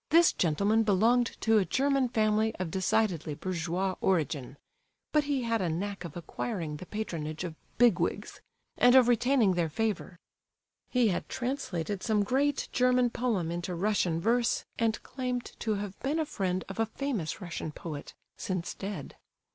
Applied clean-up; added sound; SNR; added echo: none; none; none; none.